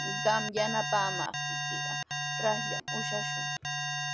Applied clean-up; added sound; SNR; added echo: none; Alarm; -1 dB; none.